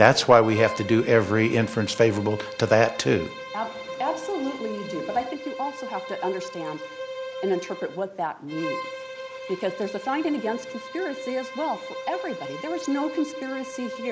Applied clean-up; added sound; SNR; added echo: none; Bowed string instrument; 11 dB; none.